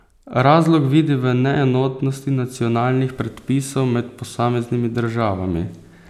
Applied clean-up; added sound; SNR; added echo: none; none; none; none.